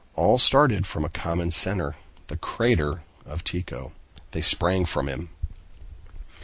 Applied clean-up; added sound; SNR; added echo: none; none; none; none.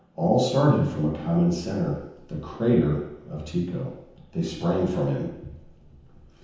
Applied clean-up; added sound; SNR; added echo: none; none; none; reverberation time 0.9 s.